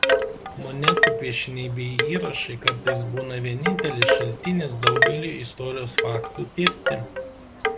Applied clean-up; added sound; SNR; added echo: none; Wind chime / Wood; -4 dB; none.